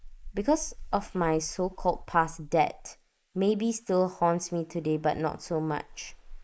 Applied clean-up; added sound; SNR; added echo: neural mask model Resemble Enhance denoiser.